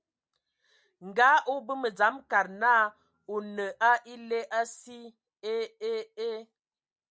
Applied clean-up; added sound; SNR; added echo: none; none; none; none.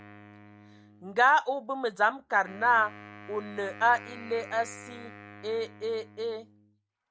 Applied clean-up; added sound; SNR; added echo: none; Wind instrument, woodwind instrument; 19 dB; none.